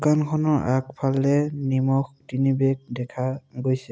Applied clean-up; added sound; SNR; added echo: none; none; none; none.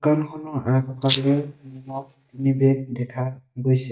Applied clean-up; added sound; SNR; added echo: neural mask model DeepFilterNet 3.